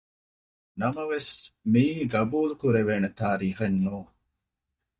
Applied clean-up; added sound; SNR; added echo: neural mask model DeepFilterNet 3.